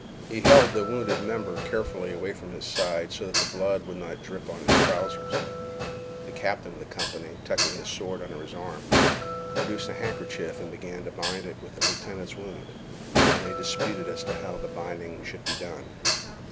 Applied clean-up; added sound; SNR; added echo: none; Dishes, pots, and pans; -2 dB; none.